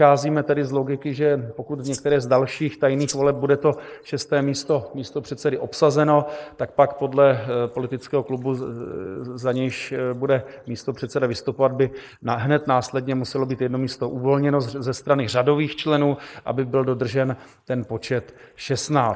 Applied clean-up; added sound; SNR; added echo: neural mask model Resemble Enhance denoiser.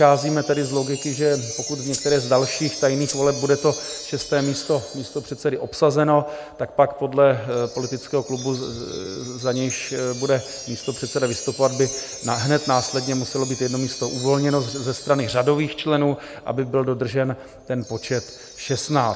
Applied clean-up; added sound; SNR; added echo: none; Rattle (instrument) + Wind chime; 13 dB; none.